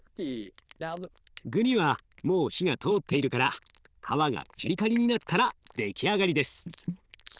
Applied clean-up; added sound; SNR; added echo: neural diffusion model UNIVERSE++.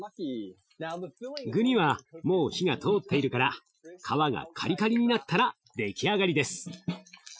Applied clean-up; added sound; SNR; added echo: classical method Wiener filter.